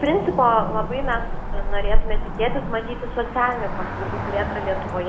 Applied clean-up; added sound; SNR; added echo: none; Cricket / Motor vehicle (road); -2 dB; reverberation time 0.6 s.